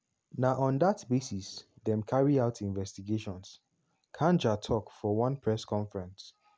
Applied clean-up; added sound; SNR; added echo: none; none; none; none.